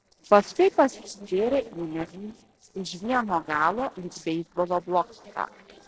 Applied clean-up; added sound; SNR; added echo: neural separator model SepFormer DNS4.